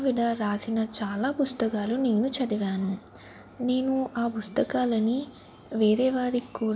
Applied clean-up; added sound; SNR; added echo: none; none; none; none.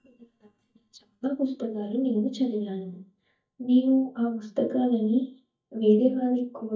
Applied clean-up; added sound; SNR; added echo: neural mask model DeepFilterNet 3.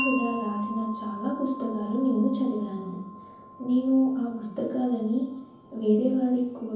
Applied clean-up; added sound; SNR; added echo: none; Wind chime; 13 dB; reverberation time 0.7 s.